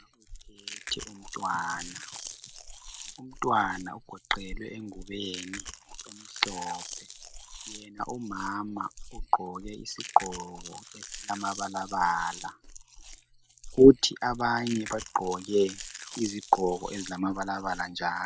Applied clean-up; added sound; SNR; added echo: none; Chewing, mastication; 14 dB; none.